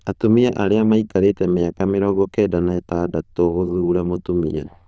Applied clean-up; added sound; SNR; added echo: neural diffusion model UNIVERSE++.